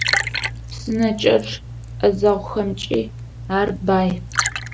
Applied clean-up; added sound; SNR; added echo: none; Liquid; 6 dB; none.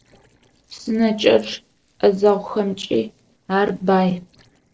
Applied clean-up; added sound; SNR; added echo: neural separator model SepFormer DNS4.